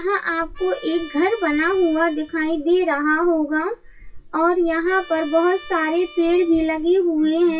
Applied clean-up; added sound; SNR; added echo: classical method WPE with log-MMSE.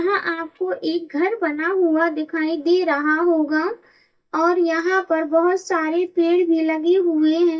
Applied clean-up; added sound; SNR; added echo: neural mask model DeepFilterNet 3.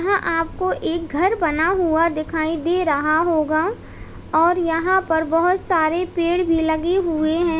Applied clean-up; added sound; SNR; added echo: none; none; none; none.